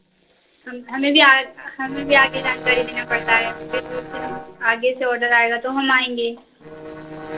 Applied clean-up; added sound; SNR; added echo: neural separator model SepFormer DNS4.